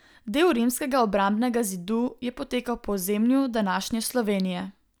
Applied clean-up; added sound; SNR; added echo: none; none; none; none.